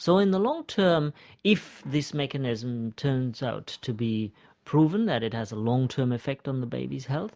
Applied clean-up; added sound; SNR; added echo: none; none; none; none.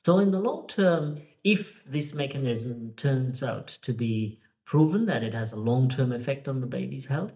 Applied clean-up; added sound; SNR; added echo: neural mask model DeepFilterNet 3.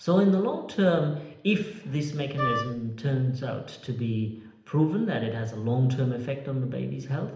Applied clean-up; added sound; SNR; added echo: none; Wind instrument, woodwind instrument; 4 dB; reverberation time 0.8 s.